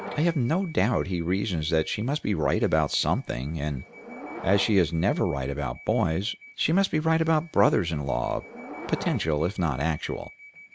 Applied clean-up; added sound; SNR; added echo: none; Subway, metro, underground / Door; 17 dB; none.